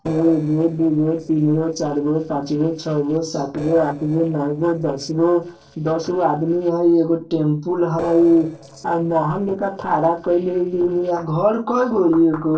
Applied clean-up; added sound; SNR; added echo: neural separator model SepFormer DNS4.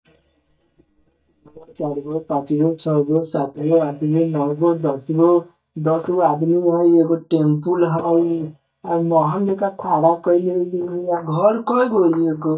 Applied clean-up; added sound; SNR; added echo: neural mask model DeepFilterNet 3.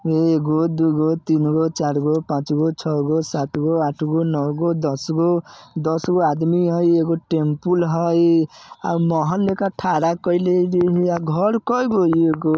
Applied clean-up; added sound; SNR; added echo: none; none; none; none.